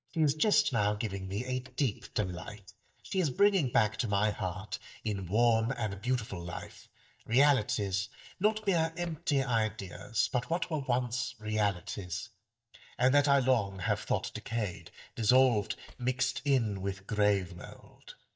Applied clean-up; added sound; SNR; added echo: neural mask model DeepFilterNet 3.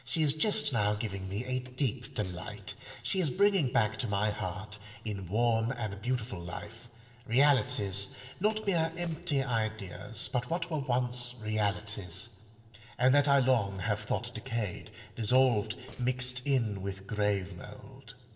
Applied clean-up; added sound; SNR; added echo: neural separator model SepFormer DNS4.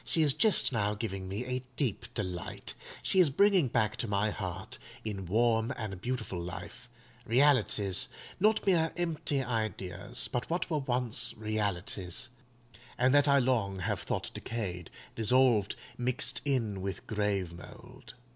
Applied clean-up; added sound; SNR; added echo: none; none; none; none.